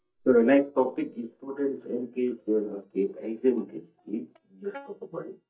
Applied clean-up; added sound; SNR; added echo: neural mask model DeepFilterNet 3.